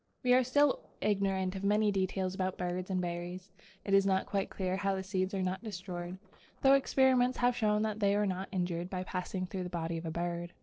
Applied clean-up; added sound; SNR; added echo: neural separator model SepFormer DNS4.